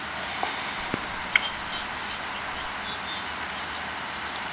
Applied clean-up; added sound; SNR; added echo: none; Fireworks; 12 dB; none.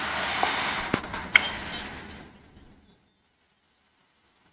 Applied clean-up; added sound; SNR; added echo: neural mask model RNNoise.